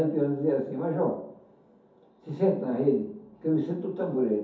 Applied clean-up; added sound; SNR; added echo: none; none; none; reverberation time 0.5 s.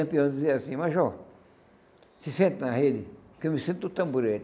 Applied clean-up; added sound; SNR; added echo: none; none; none; none.